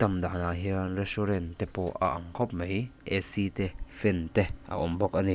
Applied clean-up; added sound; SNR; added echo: none; none; none; none.